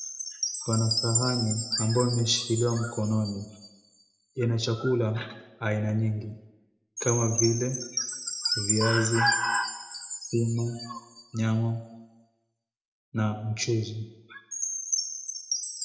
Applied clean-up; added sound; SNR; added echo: none; Chime; 6 dB; reverberation time 0.5 s.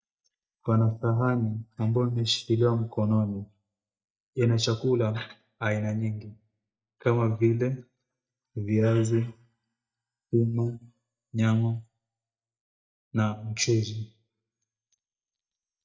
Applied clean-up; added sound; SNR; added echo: neural mask model DeepFilterNet 3.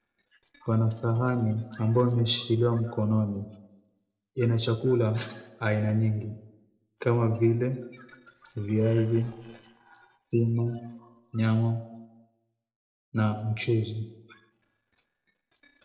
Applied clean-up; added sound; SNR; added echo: neural separator model SepFormer DNS4.